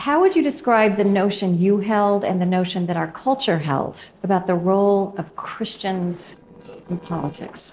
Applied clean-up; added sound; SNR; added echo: neural separator model SepFormer DNS4.